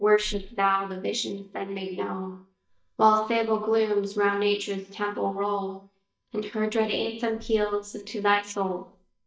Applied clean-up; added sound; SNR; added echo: neural mask model DeepFilterNet 3.